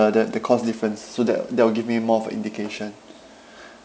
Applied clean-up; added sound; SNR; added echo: none; none; none; none.